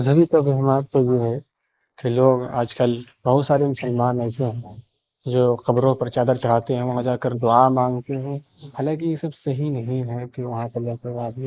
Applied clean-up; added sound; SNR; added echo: neural mask model Resemble Enhance denoiser.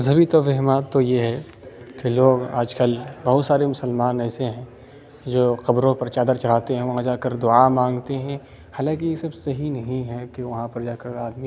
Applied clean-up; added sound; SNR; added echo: none; none; none; none.